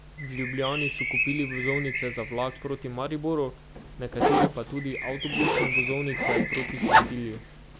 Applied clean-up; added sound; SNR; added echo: none; Bird + Zipper (clothing); -3 dB; none.